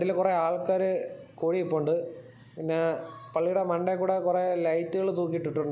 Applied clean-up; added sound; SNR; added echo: none; none; none; none.